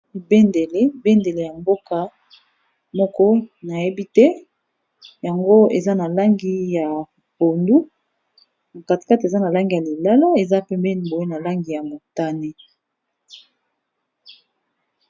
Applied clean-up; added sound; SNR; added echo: none; none; none; none.